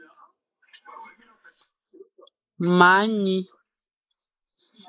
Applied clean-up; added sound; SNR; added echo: neural mask model Resemble Enhance denoiser.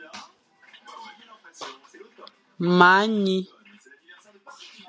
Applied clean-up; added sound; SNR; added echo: none; none; none; none.